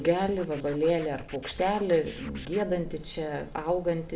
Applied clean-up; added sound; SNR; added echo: none; Scratching (performance technique); 19 dB; reverberation time 0.6 s.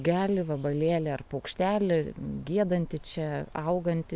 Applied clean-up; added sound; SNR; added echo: none; none; none; none.